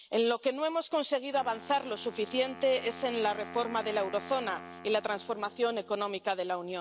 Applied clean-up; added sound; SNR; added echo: none; Wind instrument, woodwind instrument; 16 dB; none.